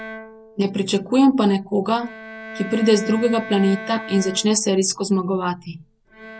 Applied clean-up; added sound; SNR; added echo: none; Bowed string instrument; 16 dB; none.